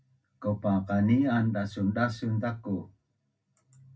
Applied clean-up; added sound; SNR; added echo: none; none; none; reverberation time 0.4 s.